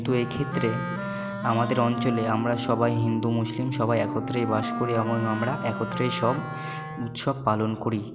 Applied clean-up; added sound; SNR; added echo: none; Wind instrument, woodwind instrument; 7 dB; none.